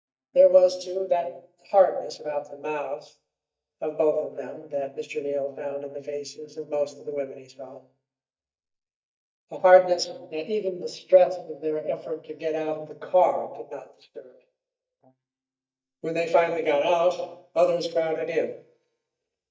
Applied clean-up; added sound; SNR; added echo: neural mask model DeepFilterNet 3.